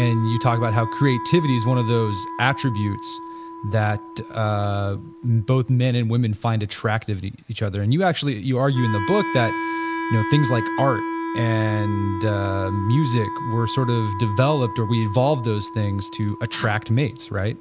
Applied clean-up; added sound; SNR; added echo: none; Wind instrument, woodwind instrument; 9 dB; none.